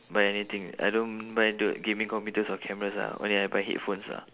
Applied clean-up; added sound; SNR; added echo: none; none; none; none.